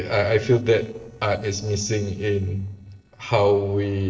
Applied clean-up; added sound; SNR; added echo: neural separator model SepFormer DNS4.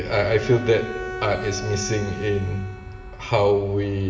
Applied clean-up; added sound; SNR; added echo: none; Bowed string instrument; 12 dB; reverberation time 2.5 s.